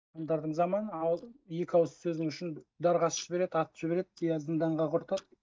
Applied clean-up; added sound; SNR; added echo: neural mask model DeepFilterNet 3.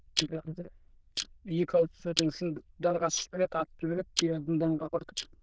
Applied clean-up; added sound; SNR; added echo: neural diffusion model UNIVERSE++.